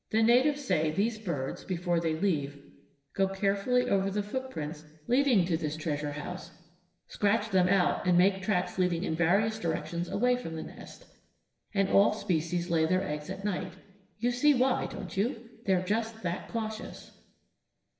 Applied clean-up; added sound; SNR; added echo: none; none; none; reverberation time 1.0 s.